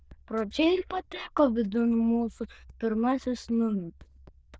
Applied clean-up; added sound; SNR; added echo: neural diffusion model UNIVERSE++.